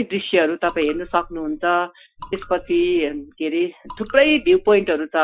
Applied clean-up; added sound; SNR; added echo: classical method Wiener filter.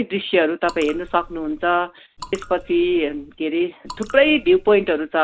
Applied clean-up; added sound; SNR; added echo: none; Raindrop / Drip; 20 dB; none.